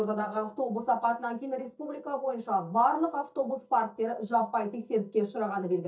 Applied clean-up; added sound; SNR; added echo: neural mask model DeepFilterNet 3.